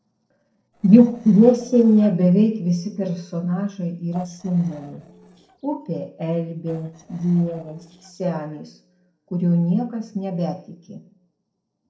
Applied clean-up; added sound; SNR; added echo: neural separator model SepFormer DNS4.